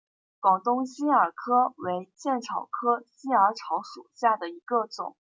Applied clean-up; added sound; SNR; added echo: none; none; none; none.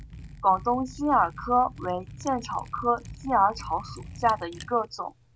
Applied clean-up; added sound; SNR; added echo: none; Liquid; 16 dB; none.